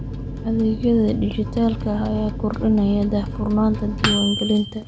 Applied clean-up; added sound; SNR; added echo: none; Microwave oven; 6 dB; none.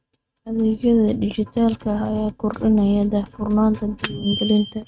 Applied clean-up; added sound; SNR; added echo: neural mask model RNNoise.